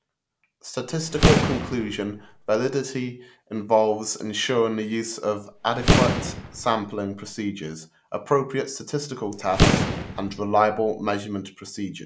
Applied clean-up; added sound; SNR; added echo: none; Boom; -2 dB; none.